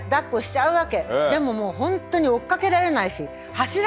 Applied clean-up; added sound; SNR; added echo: none; none; none; none.